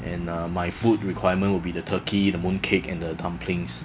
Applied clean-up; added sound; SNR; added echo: none; Bass guitar; 13 dB; none.